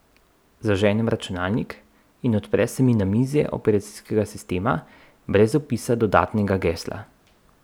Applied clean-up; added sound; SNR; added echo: none; none; none; none.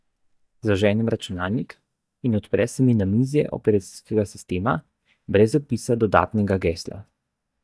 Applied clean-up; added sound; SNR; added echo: neural mask model DeepFilterNet 3.